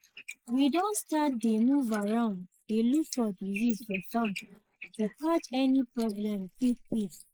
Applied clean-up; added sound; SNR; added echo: neural mask model Resemble Enhance denoiser.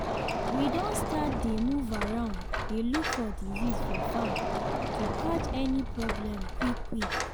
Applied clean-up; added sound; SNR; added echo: none; Door; -2 dB; none.